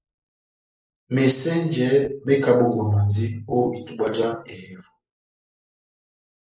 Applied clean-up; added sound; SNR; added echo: neural mask model Resemble Enhance denoiser.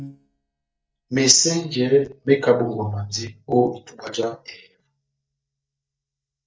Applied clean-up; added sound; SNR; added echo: neural mask model DeepFilterNet 3.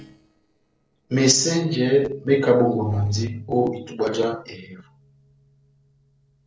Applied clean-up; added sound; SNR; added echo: neural separator model SepFormer DNS4.